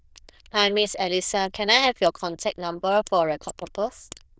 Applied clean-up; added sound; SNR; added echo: neural diffusion model UNIVERSE++.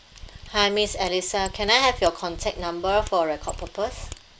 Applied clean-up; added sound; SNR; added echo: none; Mechanisms; 13 dB; none.